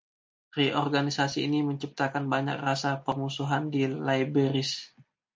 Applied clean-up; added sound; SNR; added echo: none; none; none; none.